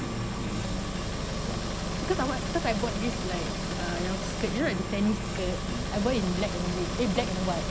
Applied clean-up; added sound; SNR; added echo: none; Engine; 0 dB; none.